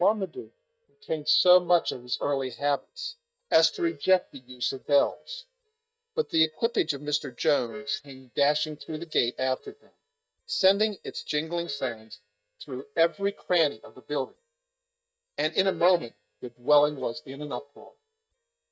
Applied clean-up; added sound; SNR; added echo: neural mask model DeepFilterNet 3.